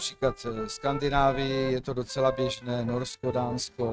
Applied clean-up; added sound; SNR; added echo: neural mask model RNNoise.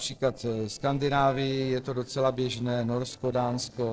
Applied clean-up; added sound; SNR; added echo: neural separator model SepFormer DNS4.